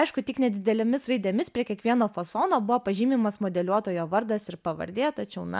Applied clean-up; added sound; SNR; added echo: none; none; none; none.